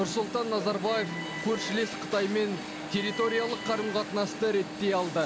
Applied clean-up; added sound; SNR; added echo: none; Alarm; 7 dB; none.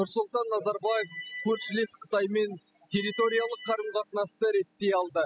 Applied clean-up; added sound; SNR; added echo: classical method spectral subtraction.